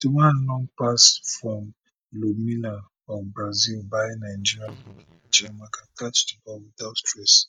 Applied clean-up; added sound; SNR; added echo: neural mask model DeepFilterNet 3.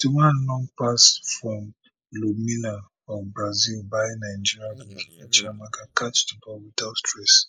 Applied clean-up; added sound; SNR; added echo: neural mask model Resemble Enhance denoiser.